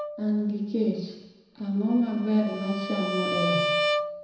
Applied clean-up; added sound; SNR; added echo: none; Bowed string instrument; 3 dB; reverberation time 1.0 s.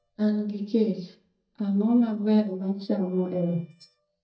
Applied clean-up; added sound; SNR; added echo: neural mask model DeepFilterNet 3.